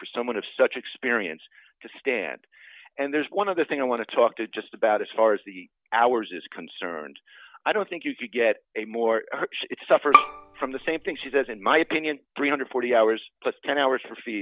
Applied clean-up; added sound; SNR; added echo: none; Bowed string instrument; 0 dB; none.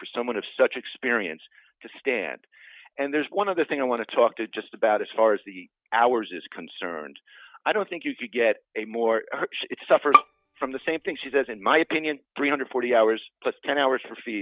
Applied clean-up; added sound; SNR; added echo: neural mask model RNNoise.